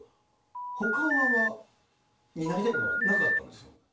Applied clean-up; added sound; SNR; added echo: none; Telephone; -3 dB; reverberation time 0.3 s.